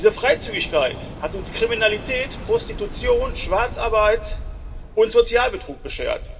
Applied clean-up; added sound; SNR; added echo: none; Waves, surf; 10 dB; reverberation time 2.8 s.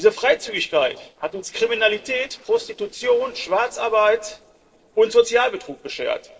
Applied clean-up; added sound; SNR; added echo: neural separator model SepFormer DNS4.